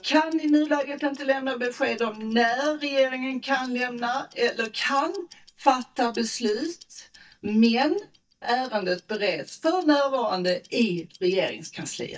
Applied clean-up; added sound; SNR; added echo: neural mask model DeepFilterNet 3.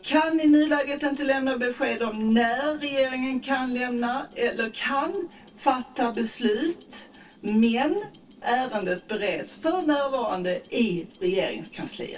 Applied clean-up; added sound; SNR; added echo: neural separator model SepFormer DNS4.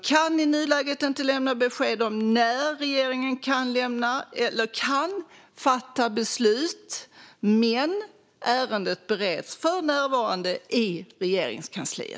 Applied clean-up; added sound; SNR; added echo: none; none; none; none.